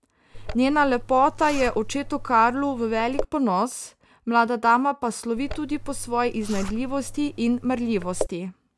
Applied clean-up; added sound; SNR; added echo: none; Zipper (clothing); 9 dB; none.